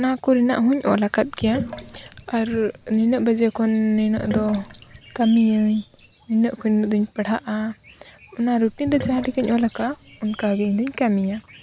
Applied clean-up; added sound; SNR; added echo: none; Sink (filling or washing); 15 dB; none.